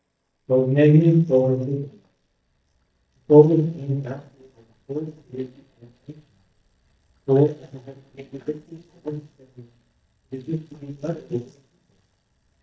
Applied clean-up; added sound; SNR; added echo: neural mask model DeepFilterNet 3.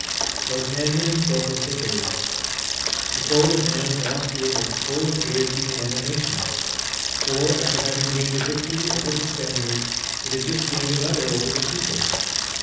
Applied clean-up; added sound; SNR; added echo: none; Bicycle; -1 dB; reverberation time 1.1 s.